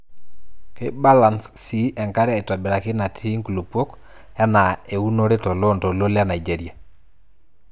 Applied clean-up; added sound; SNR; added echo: none; none; none; none.